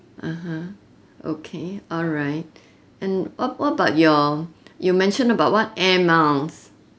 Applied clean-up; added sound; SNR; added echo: none; none; none; none.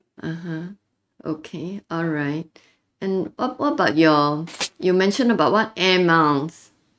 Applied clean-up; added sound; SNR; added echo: neural mask model RNNoise.